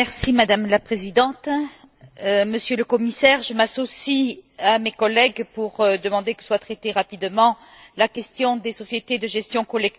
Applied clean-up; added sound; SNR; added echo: none; none; none; none.